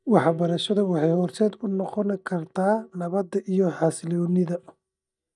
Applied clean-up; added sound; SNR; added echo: neural mask model DeepFilterNet 3.